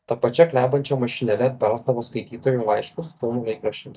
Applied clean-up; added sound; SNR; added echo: neural mask model DeepFilterNet 3.